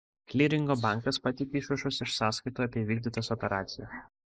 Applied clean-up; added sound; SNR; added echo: neural mask model Resemble Enhance denoiser.